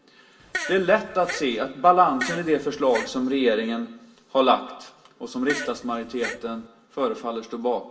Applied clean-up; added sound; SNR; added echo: none; Fart; 11 dB; reverberation time 0.2 s.